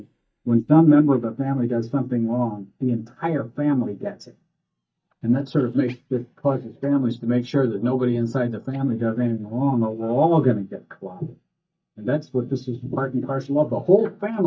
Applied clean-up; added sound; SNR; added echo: neural mask model DeepFilterNet 3.